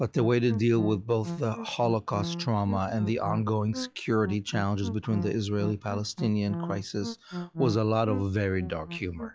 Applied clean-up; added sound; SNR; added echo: classical method log-MMSE.